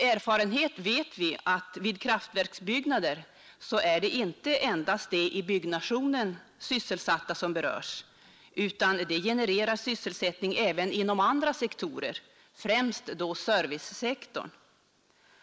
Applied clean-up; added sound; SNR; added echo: neural mask model Resemble Enhance denoiser.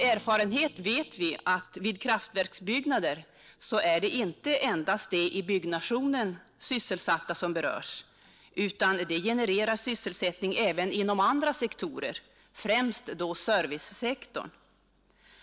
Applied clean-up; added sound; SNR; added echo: neural separator model SepFormer DNS4.